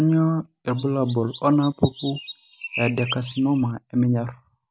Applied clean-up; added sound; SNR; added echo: none; Chirp, tweet; 13 dB; none.